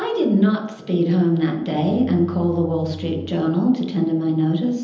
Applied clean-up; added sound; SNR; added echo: none; Bowed string instrument; 16 dB; reverberation time 0.9 s.